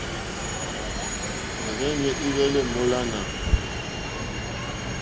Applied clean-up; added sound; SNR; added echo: none; Subway, metro, underground; -1 dB; none.